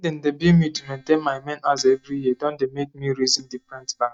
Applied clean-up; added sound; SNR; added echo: neural mask model DeepFilterNet 3.